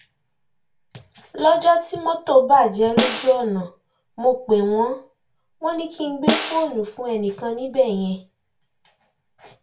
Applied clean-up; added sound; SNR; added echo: none; Snare drum; 3 dB; reverberation time 0.2 s.